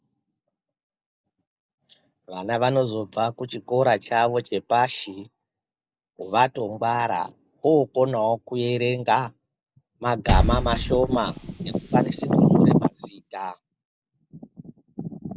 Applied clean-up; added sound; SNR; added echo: none; Liquid; 3 dB; none.